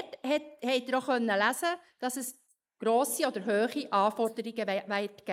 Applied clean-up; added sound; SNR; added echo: neural mask model Resemble Enhance denoiser.